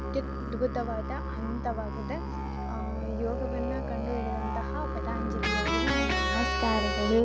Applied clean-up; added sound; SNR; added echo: none; Electric guitar + Musical instrument; -2 dB; none.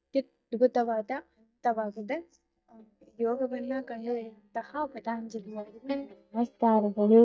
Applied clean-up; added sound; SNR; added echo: neural mask model DeepFilterNet 3.